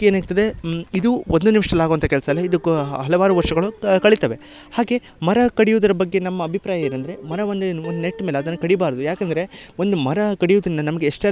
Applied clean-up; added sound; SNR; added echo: none; Plucked string instrument; 18 dB; none.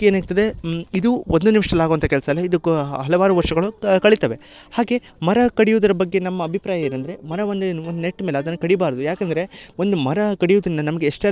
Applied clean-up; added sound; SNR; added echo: neural separator model SepFormer DNS4.